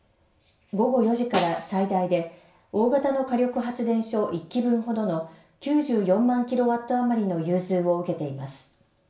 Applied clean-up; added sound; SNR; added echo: none; Snare drum; 13 dB; reverberation time 0.5 s.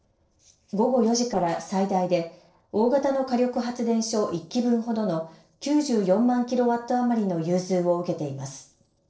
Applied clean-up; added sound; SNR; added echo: neural separator model SepFormer DNS4.